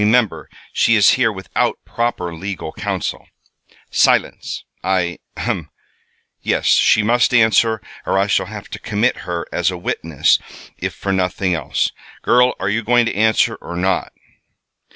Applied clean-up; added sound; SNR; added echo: none; none; none; none.